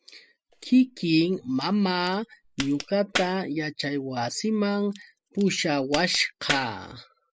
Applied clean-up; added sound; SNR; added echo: classical method spectral subtraction.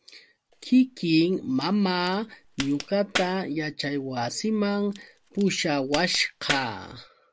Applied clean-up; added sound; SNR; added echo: none; Crack; 12 dB; none.